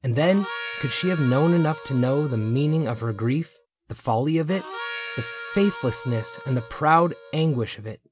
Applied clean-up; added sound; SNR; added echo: none; Harmonica; 13 dB; none.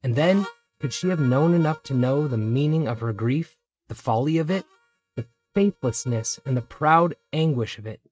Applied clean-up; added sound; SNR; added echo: neural mask model RNNoise.